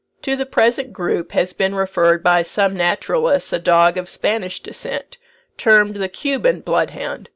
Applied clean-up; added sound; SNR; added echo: none; none; none; none.